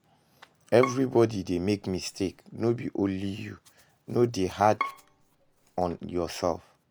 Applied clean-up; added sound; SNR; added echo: none; Bowed string instrument; 12 dB; none.